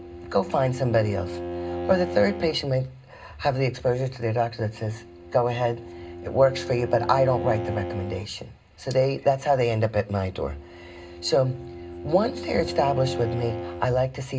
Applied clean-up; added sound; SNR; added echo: none; Bowed string instrument; 10 dB; reverberation time 0.2 s.